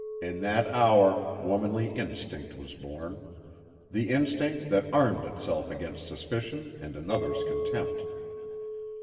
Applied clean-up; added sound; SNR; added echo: none; Chink, clink; 10 dB; reverberation time 2.4 s.